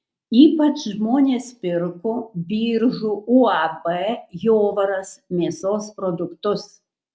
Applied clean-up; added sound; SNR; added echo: none; none; none; none.